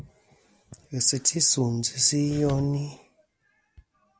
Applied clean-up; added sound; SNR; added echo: none; none; none; none.